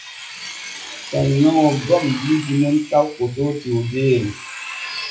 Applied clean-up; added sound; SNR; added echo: classical method WPE with log-MMSE.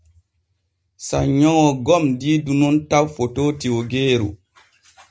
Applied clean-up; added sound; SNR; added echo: none; none; none; none.